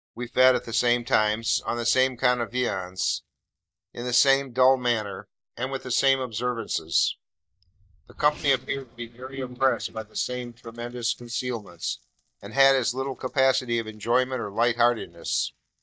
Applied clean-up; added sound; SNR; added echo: neural mask model DeepFilterNet 3.